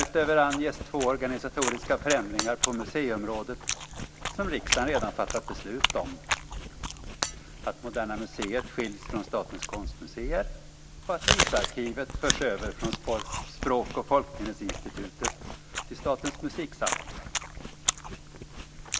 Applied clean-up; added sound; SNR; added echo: none; Chewing, mastication + Shatter; 2 dB; none.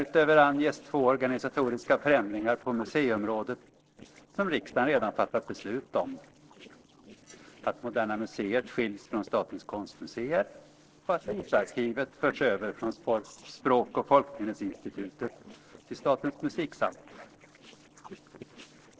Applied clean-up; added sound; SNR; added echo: neural separator model SepFormer DNS4.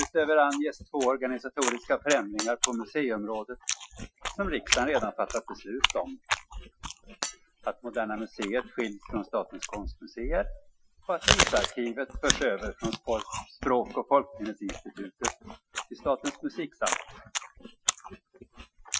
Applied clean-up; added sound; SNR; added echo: classical method Wiener filter.